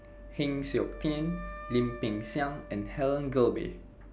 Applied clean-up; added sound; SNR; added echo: none; Wind instrument, woodwind instrument; 17 dB; none.